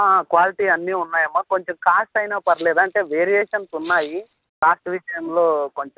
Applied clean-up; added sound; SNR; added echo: none; Rattle (instrument); 19 dB; none.